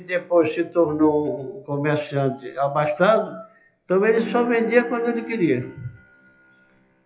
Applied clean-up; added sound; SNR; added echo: classical method WPE with log-MMSE.